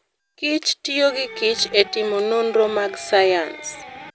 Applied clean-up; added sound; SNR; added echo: none; Electric guitar; 16 dB; none.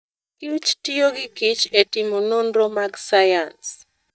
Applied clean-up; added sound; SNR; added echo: neural mask model DeepFilterNet 3.